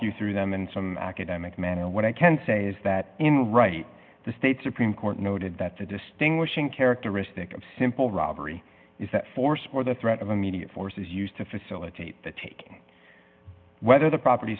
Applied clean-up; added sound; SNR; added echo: none; none; none; none.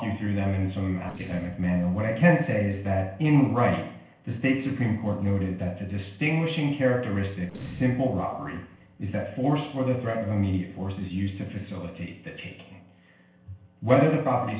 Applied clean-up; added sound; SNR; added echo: neural separator model SepFormer DNS4.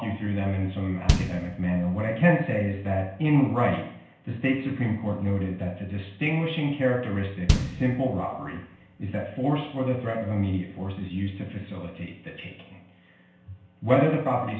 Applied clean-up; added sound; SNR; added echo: none; Bass drum; 4 dB; reverberation time 0.5 s.